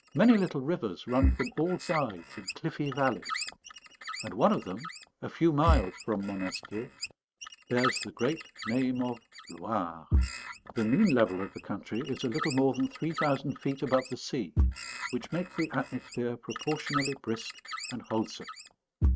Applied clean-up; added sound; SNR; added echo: neural mask model RNNoise.